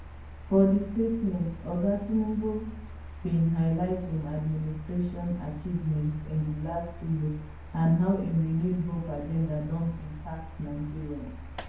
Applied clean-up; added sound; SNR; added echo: none; Mechanical fan; 12 dB; reverberation time 0.9 s.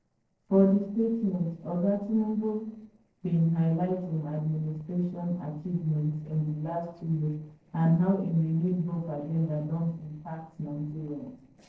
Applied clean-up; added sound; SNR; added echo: neural separator model SepFormer DNS4.